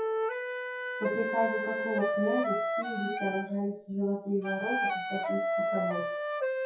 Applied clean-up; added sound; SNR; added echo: classical method WPE with log-MMSE.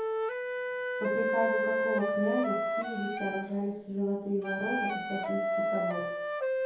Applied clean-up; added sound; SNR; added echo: none; Wind instrument, woodwind instrument; -2 dB; reverberation time 2.0 s.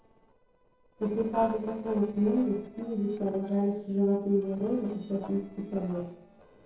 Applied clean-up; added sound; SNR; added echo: neural separator model SepFormer DNS4.